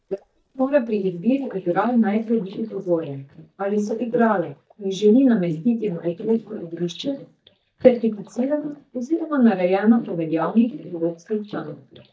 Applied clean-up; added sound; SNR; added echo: neural mask model DeepFilterNet 3.